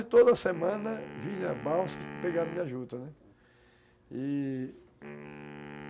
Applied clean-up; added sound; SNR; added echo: none; Wind instrument, woodwind instrument; 14 dB; none.